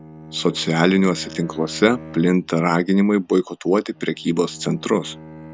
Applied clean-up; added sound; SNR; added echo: none; Bowed string instrument; 19 dB; none.